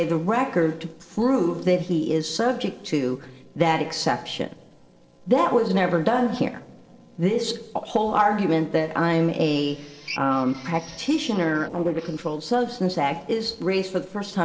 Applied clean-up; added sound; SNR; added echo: neural separator model SepFormer DNS4.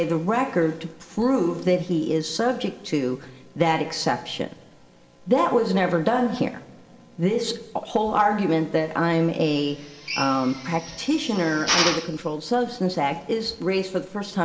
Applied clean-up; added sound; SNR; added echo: none; Drill; 6 dB; reverberation time 1.2 s.